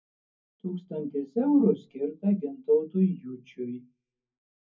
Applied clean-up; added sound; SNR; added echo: none; none; none; reverberation time 0.3 s.